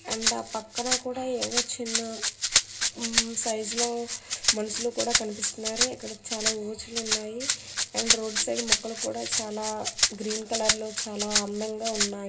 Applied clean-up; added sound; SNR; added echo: none; Rattle (instrument); -4 dB; reverberation time 0.2 s.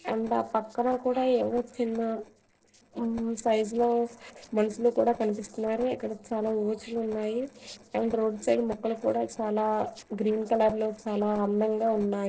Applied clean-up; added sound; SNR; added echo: neural separator model SepFormer DNS4.